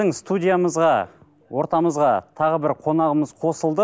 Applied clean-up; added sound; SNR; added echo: none; none; none; none.